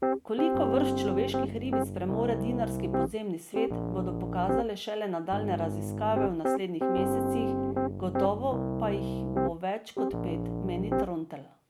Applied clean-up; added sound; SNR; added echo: none; Piano; -2 dB; none.